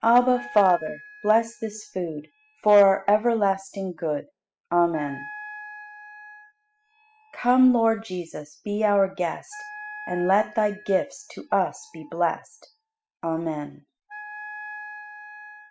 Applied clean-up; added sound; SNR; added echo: classical method spectral subtraction.